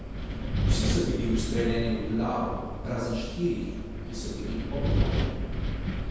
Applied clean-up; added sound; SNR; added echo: none; Wind; -2 dB; reverberation time 1.2 s.